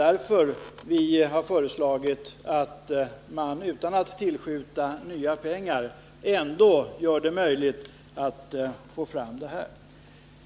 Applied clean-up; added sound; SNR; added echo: none; none; none; none.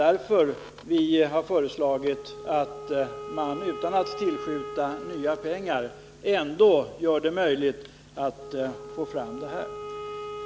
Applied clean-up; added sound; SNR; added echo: none; Wind instrument, woodwind instrument; 13 dB; none.